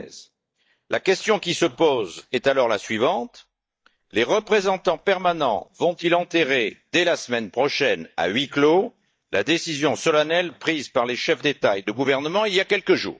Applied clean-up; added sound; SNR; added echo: neural mask model DeepFilterNet 3.